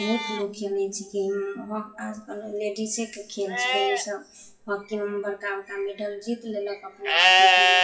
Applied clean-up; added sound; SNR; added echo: classical method WPE with log-MMSE.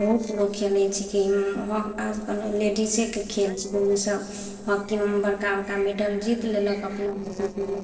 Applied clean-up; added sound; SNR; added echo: neural separator model SepFormer DNS4.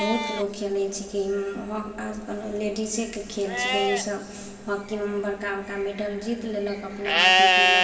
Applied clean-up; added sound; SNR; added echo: none; Livestock, farm animals, working animals; -2 dB; reverberation time 2.7 s.